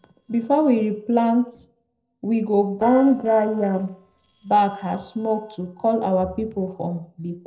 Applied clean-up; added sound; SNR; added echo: neural separator model SepFormer DNS4.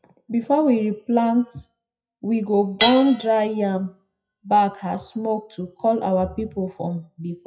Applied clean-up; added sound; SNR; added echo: classical method WPE with log-MMSE.